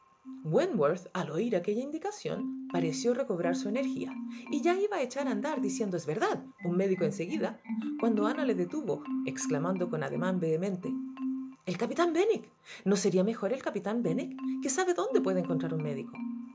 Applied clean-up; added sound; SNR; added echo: none; Marimba, xylophone; 7 dB; none.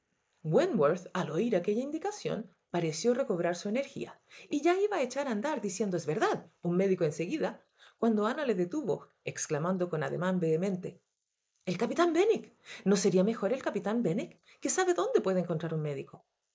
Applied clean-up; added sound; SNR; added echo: neural mask model Resemble Enhance denoiser.